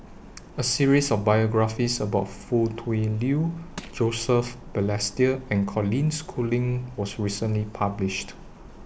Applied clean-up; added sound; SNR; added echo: none; Crushing; 17 dB; none.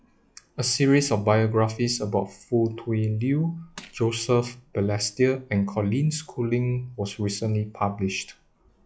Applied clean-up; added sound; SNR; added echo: classical method log-MMSE.